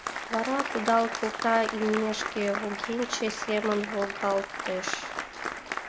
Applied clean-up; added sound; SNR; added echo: none; Applause; 5 dB; none.